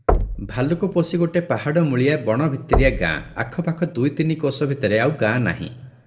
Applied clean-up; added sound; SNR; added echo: none; Knock; 6 dB; reverberation time 0.5 s.